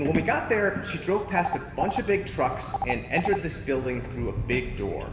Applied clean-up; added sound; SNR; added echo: none; Telephone; 7 dB; reverberation time 2.7 s.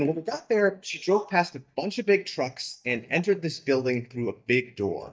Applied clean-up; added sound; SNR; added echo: neural mask model DeepFilterNet 3.